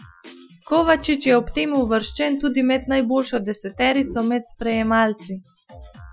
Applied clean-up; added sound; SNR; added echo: classical method Wiener filter.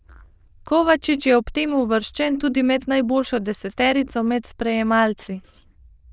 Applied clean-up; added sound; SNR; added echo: neural diffusion model UNIVERSE++.